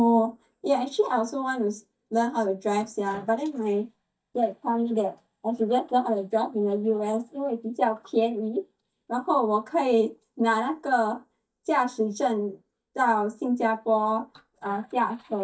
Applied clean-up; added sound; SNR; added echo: neural mask model DeepFilterNet 3.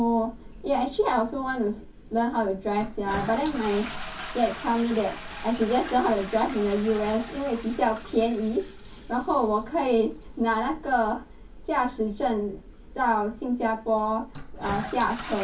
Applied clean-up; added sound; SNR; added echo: none; Toilet flush; 13 dB; reverberation time 0.3 s.